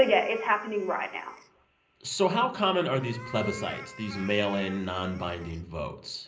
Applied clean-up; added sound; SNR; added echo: none; Meow; 17 dB; reverberation time 0.5 s.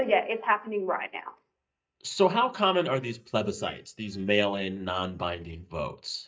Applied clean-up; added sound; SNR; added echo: neural mask model DeepFilterNet 3.